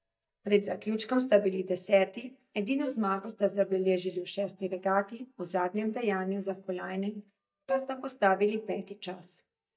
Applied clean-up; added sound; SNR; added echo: neural mask model DeepFilterNet 3.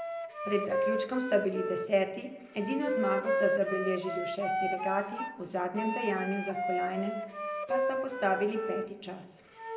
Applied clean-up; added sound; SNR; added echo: none; Wind instrument, woodwind instrument; 1 dB; reverberation time 0.5 s.